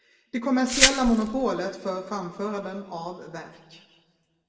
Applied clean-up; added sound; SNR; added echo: none; Glass; -3 dB; reverberation time 1.6 s.